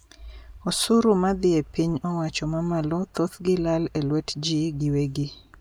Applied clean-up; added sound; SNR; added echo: none; none; none; none.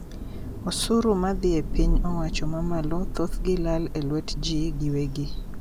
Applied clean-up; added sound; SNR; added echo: none; Thunder / Rain; 0 dB; none.